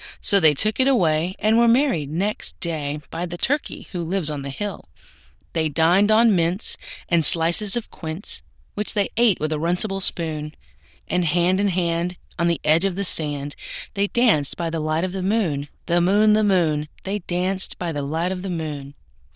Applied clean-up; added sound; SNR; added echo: neural diffusion model UNIVERSE++.